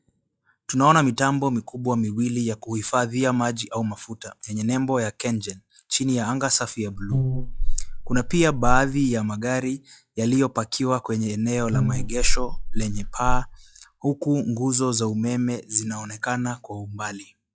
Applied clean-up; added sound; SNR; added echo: classical method log-MMSE.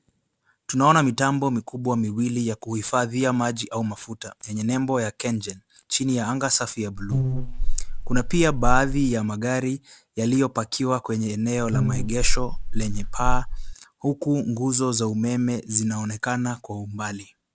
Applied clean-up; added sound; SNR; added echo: none; Buzz; -4 dB; none.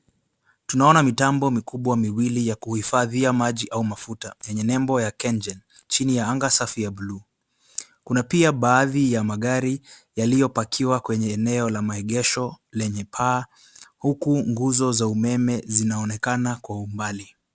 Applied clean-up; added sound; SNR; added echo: none; none; none; none.